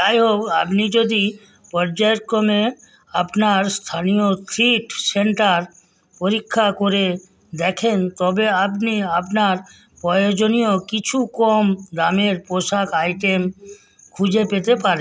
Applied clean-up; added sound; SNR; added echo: none; none; none; none.